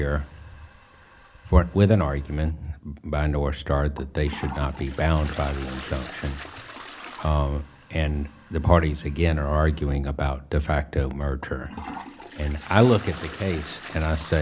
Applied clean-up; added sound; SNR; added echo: none; Toilet flush; 17 dB; none.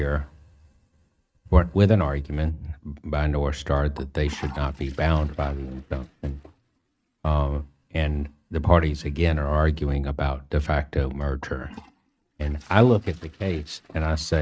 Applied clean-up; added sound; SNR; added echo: neural mask model RNNoise.